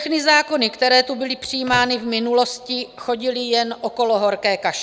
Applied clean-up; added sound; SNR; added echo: none; Microwave oven; 16 dB; none.